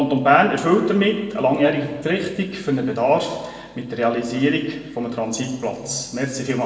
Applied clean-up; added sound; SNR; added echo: none; none; none; reverberation time 1.2 s.